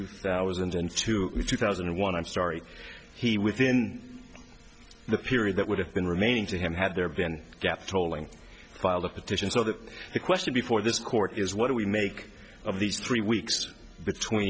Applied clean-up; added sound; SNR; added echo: none; none; none; none.